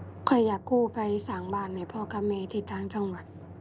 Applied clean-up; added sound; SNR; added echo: none; Drum; 14 dB; none.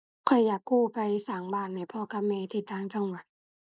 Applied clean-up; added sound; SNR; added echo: neural mask model Resemble Enhance denoiser.